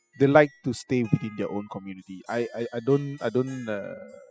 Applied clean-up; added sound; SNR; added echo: classical method spectral subtraction.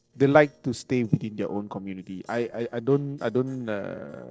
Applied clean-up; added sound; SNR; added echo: neural separator model SepFormer DNS4.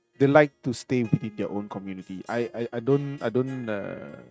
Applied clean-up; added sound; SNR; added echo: neural mask model RNNoise.